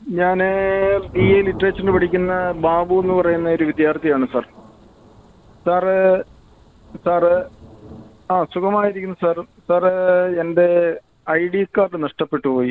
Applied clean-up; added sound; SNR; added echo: none; Thunder; 15 dB; none.